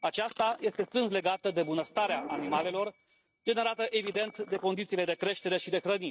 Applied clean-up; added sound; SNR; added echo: neural mask model RNNoise.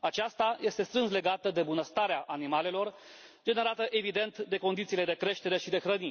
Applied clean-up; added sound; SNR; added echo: none; none; none; none.